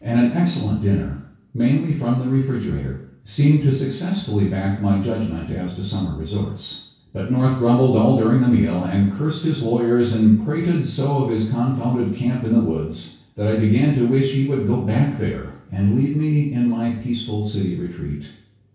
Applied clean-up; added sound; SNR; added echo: none; none; none; reverberation time 0.6 s.